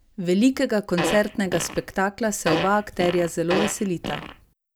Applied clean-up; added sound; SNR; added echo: none; Fart; 6 dB; none.